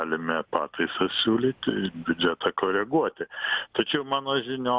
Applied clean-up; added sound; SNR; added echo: none; none; none; none.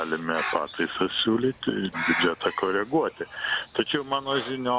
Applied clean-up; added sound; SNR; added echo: none; Bird; 9 dB; none.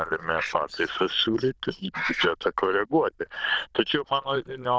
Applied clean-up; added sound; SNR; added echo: neural diffusion model UNIVERSE++.